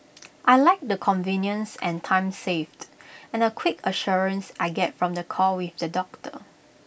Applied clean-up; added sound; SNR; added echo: none; none; none; none.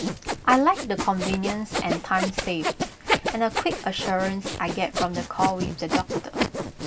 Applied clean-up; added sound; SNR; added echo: none; Sawing; 3 dB; none.